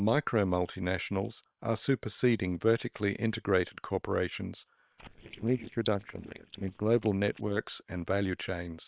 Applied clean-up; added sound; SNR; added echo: neural separator model SepFormer WHAM!.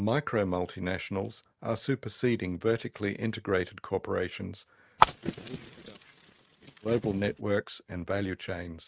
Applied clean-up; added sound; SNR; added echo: neural mask model RNNoise.